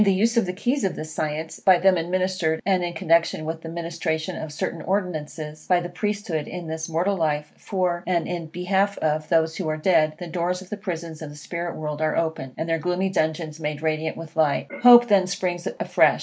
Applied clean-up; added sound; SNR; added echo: none; none; none; none.